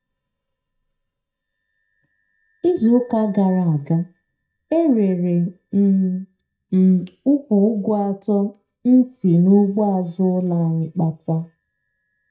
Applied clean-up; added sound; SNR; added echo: neural mask model DeepFilterNet 3.